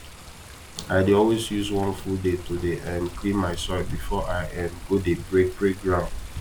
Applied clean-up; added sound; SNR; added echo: none; Water; 11 dB; none.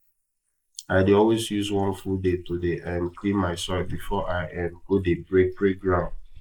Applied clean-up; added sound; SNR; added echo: neural mask model Resemble Enhance denoiser.